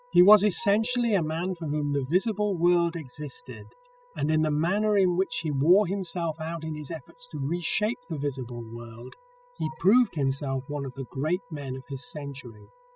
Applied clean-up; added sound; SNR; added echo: classical method spectral subtraction.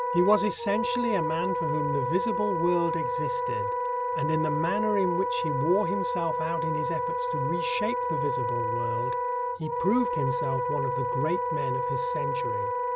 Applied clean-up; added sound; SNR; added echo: none; Wind instrument, woodwind instrument; -2 dB; none.